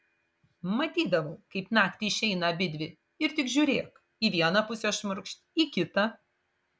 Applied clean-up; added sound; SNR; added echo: none; none; none; none.